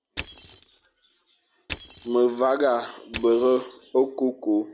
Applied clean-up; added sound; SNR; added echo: none; Crushing; 16 dB; none.